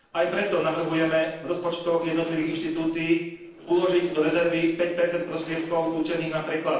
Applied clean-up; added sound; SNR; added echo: neural separator model SepFormer DNS4.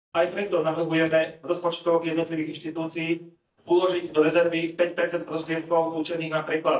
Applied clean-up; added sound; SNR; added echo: neural mask model DeepFilterNet 3.